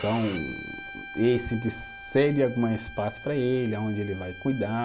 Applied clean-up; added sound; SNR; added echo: none; Bowed string instrument; 14 dB; none.